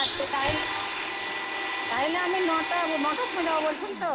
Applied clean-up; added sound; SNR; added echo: none; Domestic sounds, home sounds; 1 dB; none.